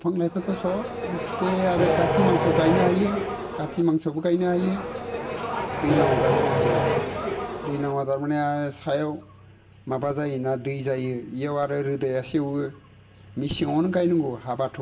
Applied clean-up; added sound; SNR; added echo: none; Accelerating, revving, vroom; 0 dB; reverberation time 0.6 s.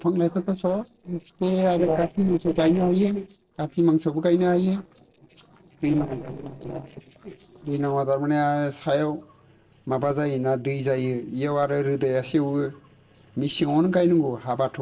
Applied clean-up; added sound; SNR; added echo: neural separator model SepFormer DNS4.